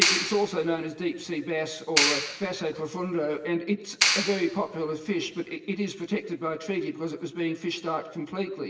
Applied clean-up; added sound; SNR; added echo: none; Clapping; 0 dB; reverberation time 1.4 s.